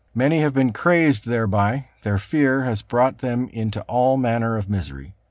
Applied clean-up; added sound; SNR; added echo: none; none; none; none.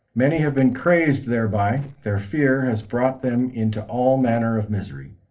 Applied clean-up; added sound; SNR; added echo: neural separator model SepFormer DNS4.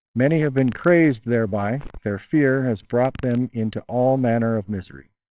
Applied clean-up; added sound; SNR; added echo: neural separator model SepFormer WHAMR!.